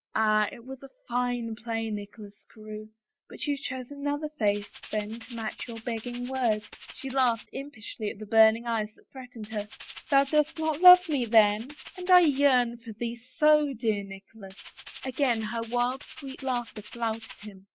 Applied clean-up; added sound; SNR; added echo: none; Rattle (instrument); 18 dB; none.